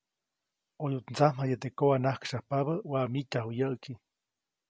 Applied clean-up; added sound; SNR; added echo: none; none; none; none.